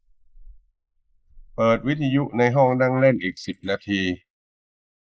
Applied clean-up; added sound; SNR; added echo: neural mask model Resemble Enhance denoiser.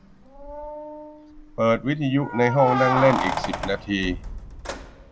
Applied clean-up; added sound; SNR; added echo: none; Keys jangling; 6 dB; none.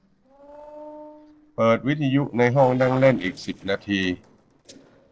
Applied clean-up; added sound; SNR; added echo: neural separator model SepFormer DNS4.